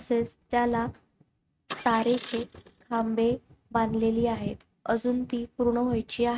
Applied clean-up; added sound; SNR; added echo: neural mask model RNNoise.